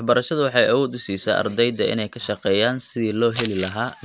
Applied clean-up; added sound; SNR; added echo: none; Crumpling, crinkling; 11 dB; none.